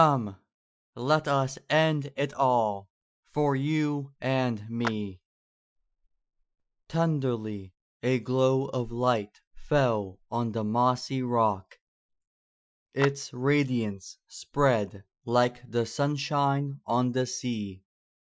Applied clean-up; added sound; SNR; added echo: classical method Wiener filter.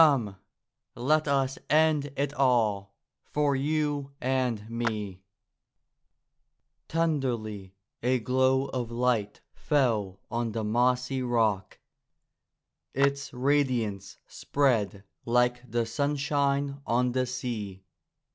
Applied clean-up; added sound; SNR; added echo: none; Clapping; 13 dB; none.